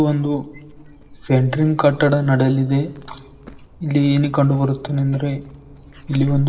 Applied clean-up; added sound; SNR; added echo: none; Dog; 19 dB; reverberation time 1.5 s.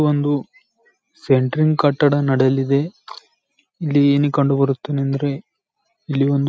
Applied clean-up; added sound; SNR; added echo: none; none; none; none.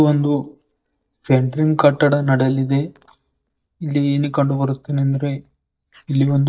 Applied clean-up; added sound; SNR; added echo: neural mask model DeepFilterNet 3.